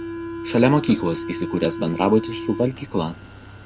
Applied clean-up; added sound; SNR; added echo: none; Subway, metro, underground; 9 dB; none.